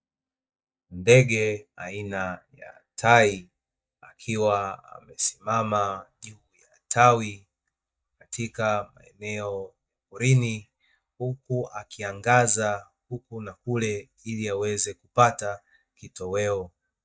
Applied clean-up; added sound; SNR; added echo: neural mask model DeepFilterNet 3.